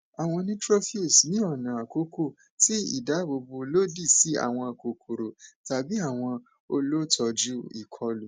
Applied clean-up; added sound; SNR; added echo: none; none; none; none.